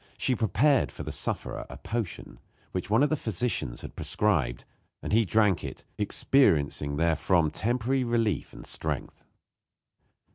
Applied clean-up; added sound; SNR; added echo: none; none; none; none.